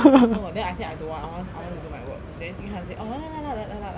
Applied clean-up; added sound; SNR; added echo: none; none; none; none.